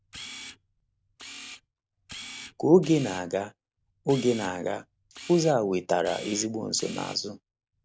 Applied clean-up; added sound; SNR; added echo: none; Camera; 17 dB; none.